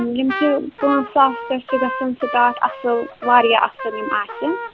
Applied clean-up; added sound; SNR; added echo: none; Trumpet; 10 dB; none.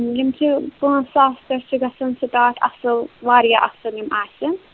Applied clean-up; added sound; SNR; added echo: none; none; none; none.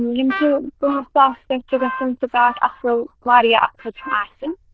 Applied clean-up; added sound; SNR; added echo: neural diffusion model UNIVERSE++.